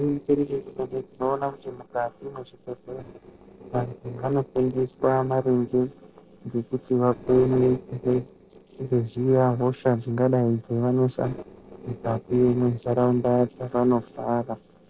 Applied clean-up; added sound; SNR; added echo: neural separator model SepFormer DNS4.